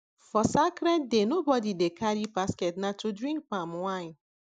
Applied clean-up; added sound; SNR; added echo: none; none; none; none.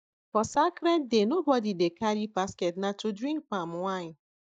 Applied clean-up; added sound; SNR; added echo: neural mask model DeepFilterNet 3.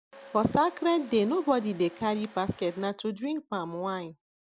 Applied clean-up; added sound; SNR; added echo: none; Domestic sounds, home sounds; 18 dB; none.